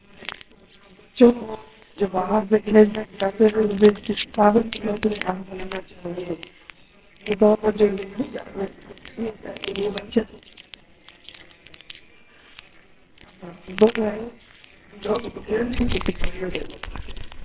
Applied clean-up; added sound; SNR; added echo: neural separator model SepFormer WHAMR!.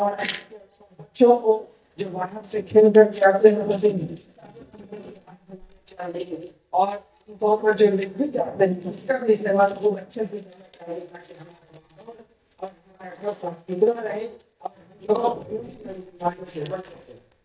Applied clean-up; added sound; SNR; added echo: neural mask model DeepFilterNet 3.